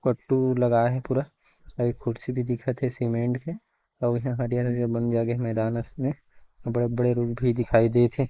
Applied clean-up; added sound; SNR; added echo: neural mask model Resemble Enhance denoiser.